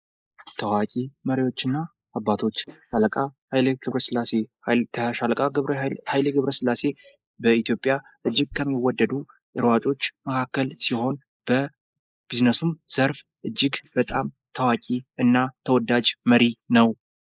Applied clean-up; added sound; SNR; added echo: neural mask model Resemble Enhance denoiser.